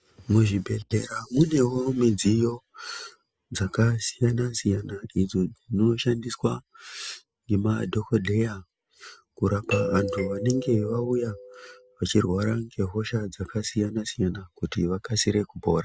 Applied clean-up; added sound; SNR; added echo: none; Doorbell; 7 dB; none.